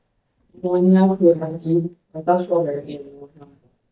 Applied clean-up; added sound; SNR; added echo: neural mask model DeepFilterNet 3.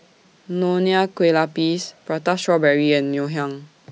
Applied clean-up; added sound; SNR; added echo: none; none; none; none.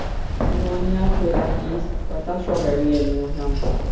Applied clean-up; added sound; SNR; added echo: none; Keys jangling; -3 dB; reverberation time 1.2 s.